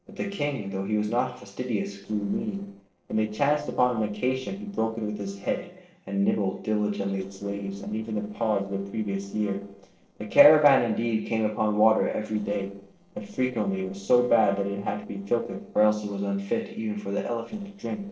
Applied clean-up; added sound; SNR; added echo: neural separator model SepFormer DNS4.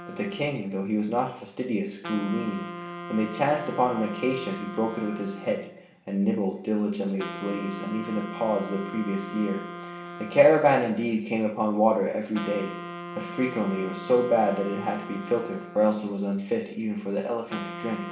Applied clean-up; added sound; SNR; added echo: none; Wind instrument, woodwind instrument; 13 dB; reverberation time 0.7 s.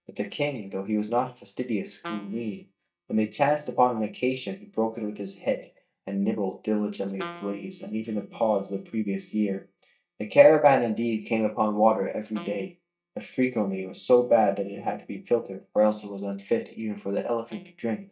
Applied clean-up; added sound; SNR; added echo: neural mask model DeepFilterNet 3.